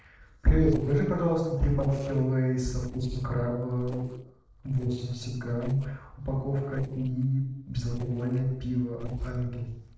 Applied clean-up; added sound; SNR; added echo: neural separator model SepFormer DNS4.